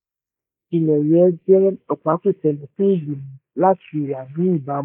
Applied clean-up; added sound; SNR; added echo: neural mask model Resemble Enhance denoiser.